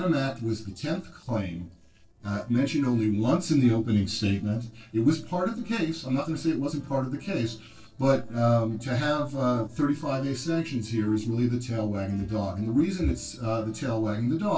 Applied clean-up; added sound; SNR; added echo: neural separator model SepFormer DNS4.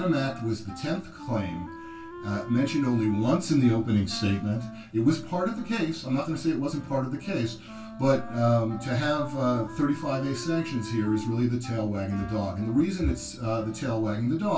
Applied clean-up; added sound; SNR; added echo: none; Wind instrument, woodwind instrument; 16 dB; reverberation time 0.2 s.